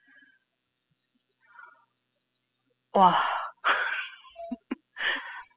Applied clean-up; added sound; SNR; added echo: classical method spectral subtraction.